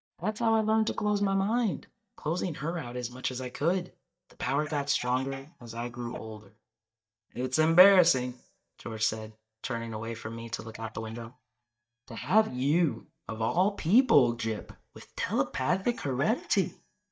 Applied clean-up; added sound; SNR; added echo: neural mask model DeepFilterNet 3.